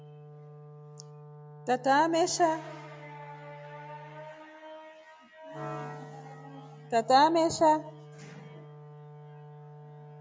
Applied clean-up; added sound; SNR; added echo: none; Wind instrument, woodwind instrument; 16 dB; none.